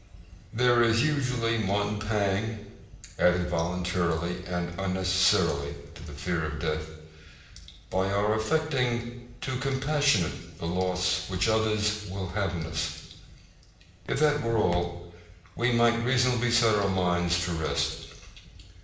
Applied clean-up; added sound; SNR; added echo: none; Walk, footsteps; 12 dB; reverberation time 0.8 s.